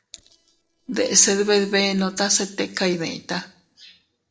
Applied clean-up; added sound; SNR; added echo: neural separator model SepFormer DNS4.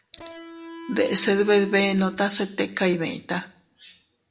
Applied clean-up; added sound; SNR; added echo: none; Electric guitar; 17 dB; reverberation time 0.5 s.